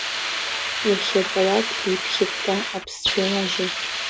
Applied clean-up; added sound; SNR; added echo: none; Hiss; 2 dB; none.